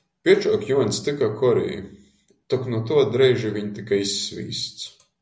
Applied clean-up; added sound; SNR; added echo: none; none; none; none.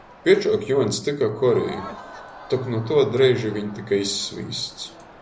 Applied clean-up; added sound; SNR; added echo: none; Crowd; 19 dB; none.